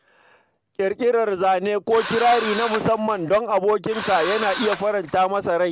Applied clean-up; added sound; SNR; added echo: none; Engine / Drill; 9 dB; none.